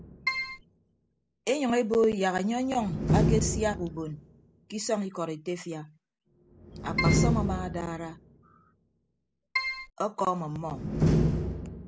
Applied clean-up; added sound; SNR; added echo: none; Slam + Keyboard (musical); -1 dB; none.